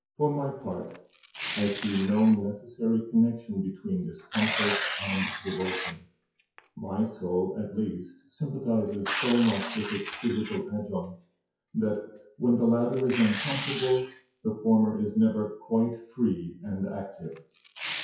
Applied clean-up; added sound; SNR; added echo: classical method WPE with log-MMSE.